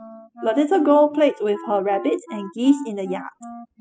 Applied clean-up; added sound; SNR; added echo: classical method spectral subtraction.